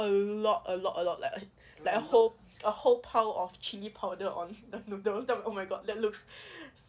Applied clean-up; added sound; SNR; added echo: none; none; none; none.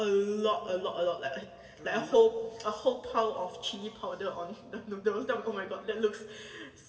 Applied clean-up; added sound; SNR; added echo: none; none; none; reverberation time 1.7 s.